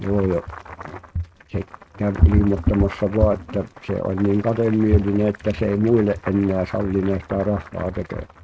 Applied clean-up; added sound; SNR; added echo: neural mask model RNNoise.